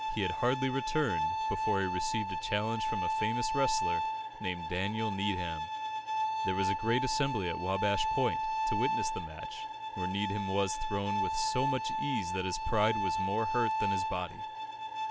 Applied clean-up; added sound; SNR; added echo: none; Bowed string instrument; -1 dB; none.